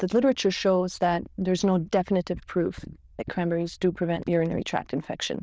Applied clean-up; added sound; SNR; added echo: neural diffusion model UNIVERSE++.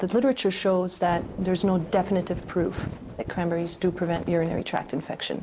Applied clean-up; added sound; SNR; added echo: none; Wind; 12 dB; none.